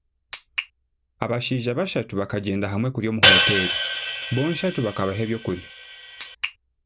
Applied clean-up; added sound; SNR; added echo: none; Hi-hat; -3 dB; none.